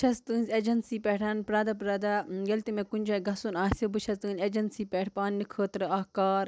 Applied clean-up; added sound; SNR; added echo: none; none; none; none.